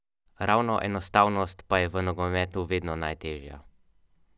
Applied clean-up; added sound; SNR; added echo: none; none; none; none.